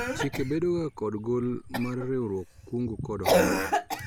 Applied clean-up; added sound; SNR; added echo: none; Cough; 0 dB; none.